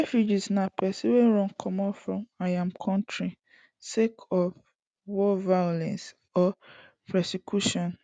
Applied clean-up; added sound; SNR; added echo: none; none; none; none.